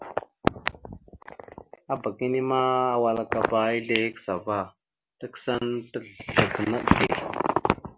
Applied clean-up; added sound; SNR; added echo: none; none; none; none.